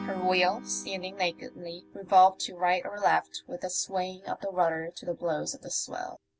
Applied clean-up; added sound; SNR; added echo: none; Acoustic guitar / Strum; 18 dB; none.